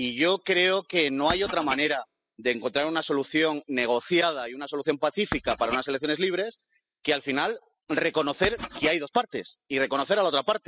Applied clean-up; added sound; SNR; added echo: classical method spectral subtraction.